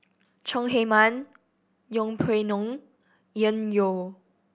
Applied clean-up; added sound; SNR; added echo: none; none; none; none.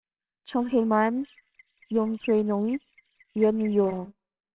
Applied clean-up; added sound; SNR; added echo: neural separator model SepFormer WHAMR!.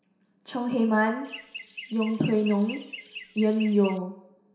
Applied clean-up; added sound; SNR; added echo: none; Chirp, tweet; 15 dB; reverberation time 0.7 s.